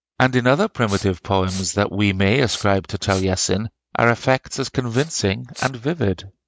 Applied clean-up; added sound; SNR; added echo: neural mask model RNNoise.